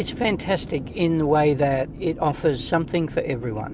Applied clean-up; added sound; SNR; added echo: none; none; none; none.